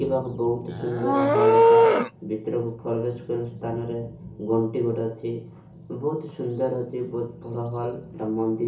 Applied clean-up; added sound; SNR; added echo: none; Livestock, farm animals, working animals; -2 dB; reverberation time 0.7 s.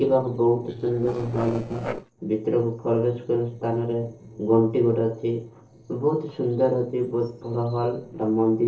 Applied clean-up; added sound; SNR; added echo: neural separator model SepFormer DNS4.